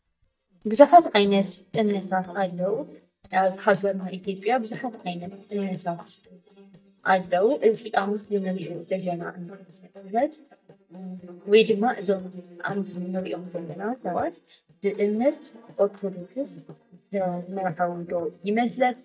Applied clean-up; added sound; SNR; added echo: neural mask model DeepFilterNet 3.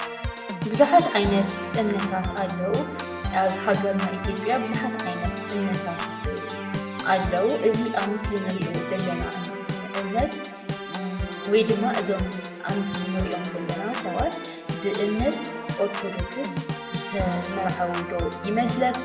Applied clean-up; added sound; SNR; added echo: none; Organ; 4 dB; reverberation time 1.4 s.